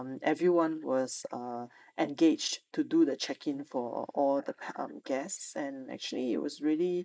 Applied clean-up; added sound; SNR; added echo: neural mask model Resemble Enhance denoiser.